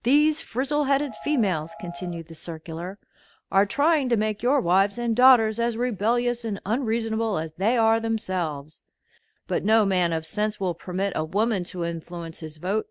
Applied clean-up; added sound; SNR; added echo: none; Piano; 15 dB; none.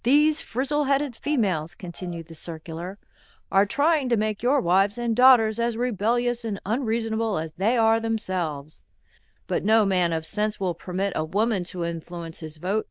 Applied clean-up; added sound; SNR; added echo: neural diffusion model UNIVERSE++.